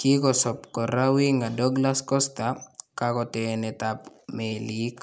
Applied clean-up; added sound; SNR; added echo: none; none; none; none.